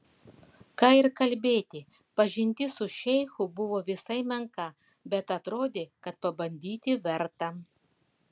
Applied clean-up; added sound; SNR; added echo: none; none; none; none.